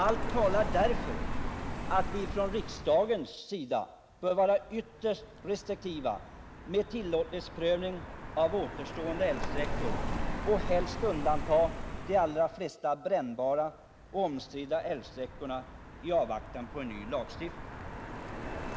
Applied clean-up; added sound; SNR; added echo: none; Car passing by; 5 dB; none.